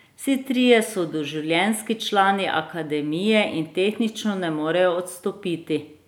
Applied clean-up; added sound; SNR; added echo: none; none; none; none.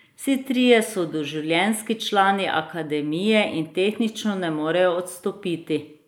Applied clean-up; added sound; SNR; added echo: neural mask model Resemble Enhance denoiser.